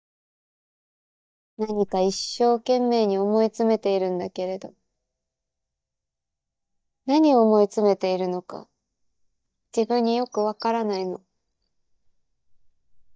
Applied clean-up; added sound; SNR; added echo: neural mask model DeepFilterNet 3.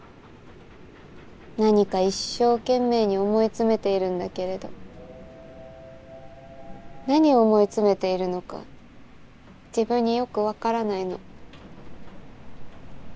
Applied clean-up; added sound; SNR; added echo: none; none; none; none.